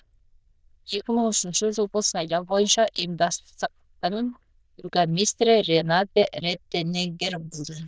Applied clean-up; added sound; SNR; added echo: neural diffusion model UNIVERSE++.